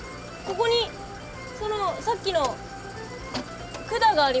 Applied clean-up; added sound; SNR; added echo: none; Idling; 14 dB; none.